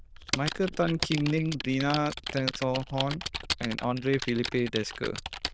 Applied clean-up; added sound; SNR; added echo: neural diffusion model UNIVERSE++.